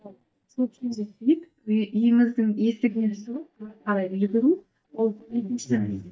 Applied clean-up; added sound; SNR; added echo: neural mask model DeepFilterNet 3.